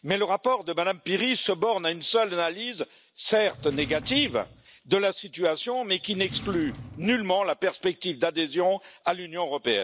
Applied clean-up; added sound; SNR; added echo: none; Drawer open or close; 15 dB; none.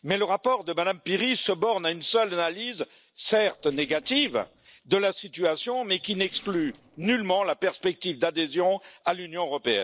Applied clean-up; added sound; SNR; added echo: neural separator model SepFormer DNS4.